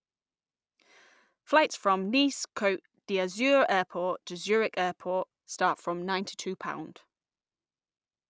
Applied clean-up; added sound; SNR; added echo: none; none; none; none.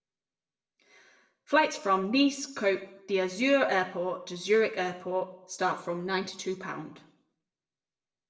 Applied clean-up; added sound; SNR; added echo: none; none; none; reverberation time 0.6 s.